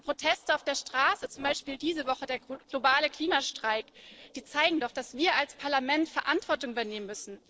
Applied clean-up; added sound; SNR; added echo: neural separator model SepFormer DNS4.